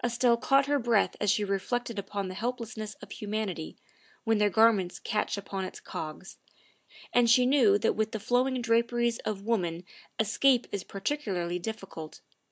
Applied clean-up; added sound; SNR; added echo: none; none; none; none.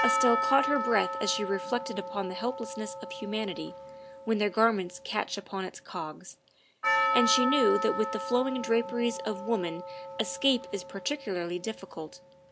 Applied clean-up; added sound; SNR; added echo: none; Percussion; 4 dB; none.